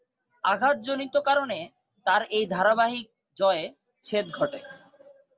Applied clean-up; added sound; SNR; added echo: none; none; none; none.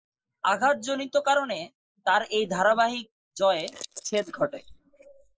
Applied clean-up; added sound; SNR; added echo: neural mask model Resemble Enhance denoiser.